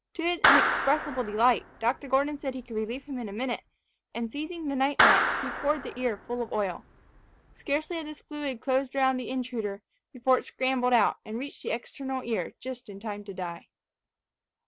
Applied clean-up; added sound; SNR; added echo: none; Clapping; 0 dB; none.